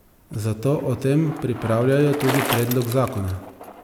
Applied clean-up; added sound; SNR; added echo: none; Bicycle; 10 dB; none.